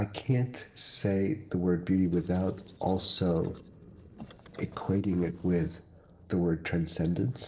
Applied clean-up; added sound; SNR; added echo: neural separator model SepFormer DNS4.